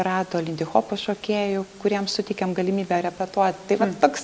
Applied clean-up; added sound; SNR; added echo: none; none; none; none.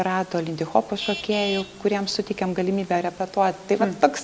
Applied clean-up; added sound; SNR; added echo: none; Traffic noise, roadway noise / Vehicle horn, car horn, honking; 13 dB; none.